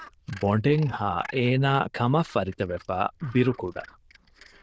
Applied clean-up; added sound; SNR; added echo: neural diffusion model UNIVERSE++.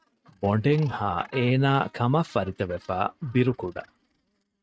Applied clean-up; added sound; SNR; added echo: neural mask model RNNoise.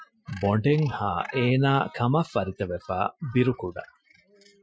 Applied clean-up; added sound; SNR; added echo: classical method Wiener filter.